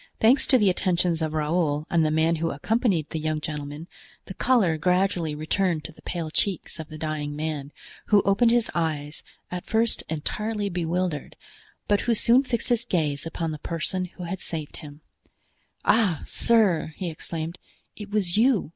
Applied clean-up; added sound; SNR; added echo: none; none; none; none.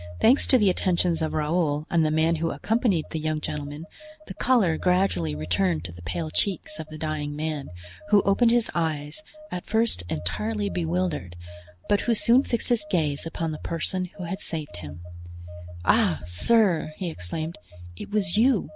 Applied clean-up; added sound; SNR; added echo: none; Telephone; 14 dB; none.